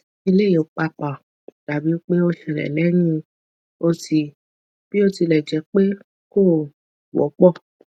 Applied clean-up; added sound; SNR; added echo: none; none; none; none.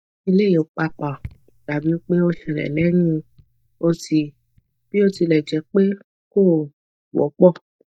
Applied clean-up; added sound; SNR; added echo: neural mask model DeepFilterNet 3.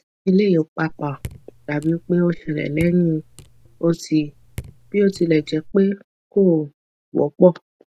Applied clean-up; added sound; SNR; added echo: none; Raindrop / Drip; 19 dB; none.